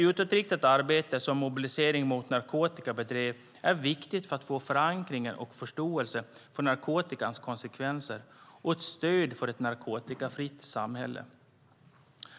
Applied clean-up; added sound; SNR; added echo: none; none; none; none.